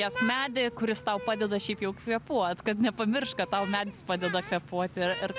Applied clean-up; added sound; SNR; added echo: none; none; none; none.